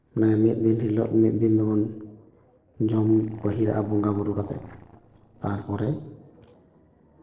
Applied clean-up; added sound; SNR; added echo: neural separator model SepFormer DNS4.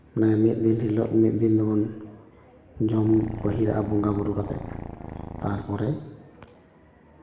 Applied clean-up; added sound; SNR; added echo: none; Purr; 11 dB; reverberation time 1.0 s.